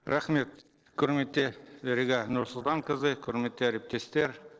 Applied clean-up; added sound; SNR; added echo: neural separator model SepFormer DNS4.